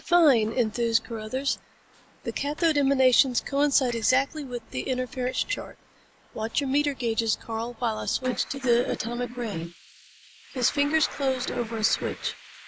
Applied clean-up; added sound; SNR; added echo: neural mask model Resemble Enhance denoiser.